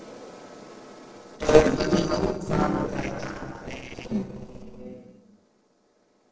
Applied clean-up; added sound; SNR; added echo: neural separator model SepFormer DNS4.